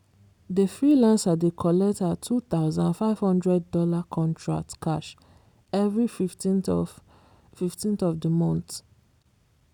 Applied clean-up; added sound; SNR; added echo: none; none; none; none.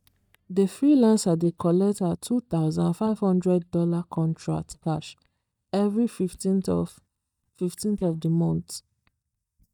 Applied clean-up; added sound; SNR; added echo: neural mask model DeepFilterNet 3.